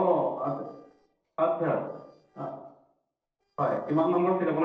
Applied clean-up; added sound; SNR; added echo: neural separator model SepFormer DNS4.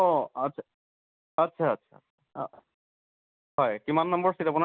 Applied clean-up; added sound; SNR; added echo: none; none; none; none.